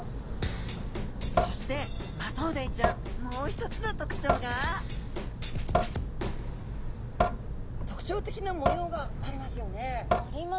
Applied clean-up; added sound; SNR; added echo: none; Drip / Sink (filling or washing) / Water tap, faucet; -5 dB; none.